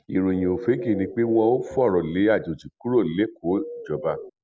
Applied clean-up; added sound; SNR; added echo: none; Bird; 12 dB; none.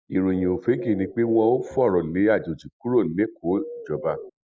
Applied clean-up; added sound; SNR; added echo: neural mask model DeepFilterNet 3.